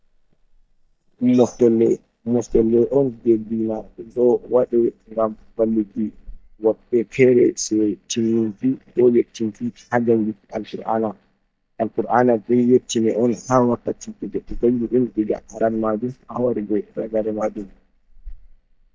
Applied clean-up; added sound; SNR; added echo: neural mask model DeepFilterNet 3.